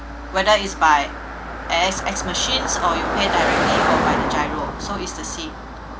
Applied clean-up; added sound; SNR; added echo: none; Car passing by; 1 dB; none.